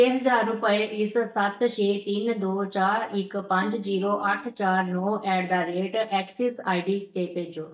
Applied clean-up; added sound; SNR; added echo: neural mask model DeepFilterNet 3.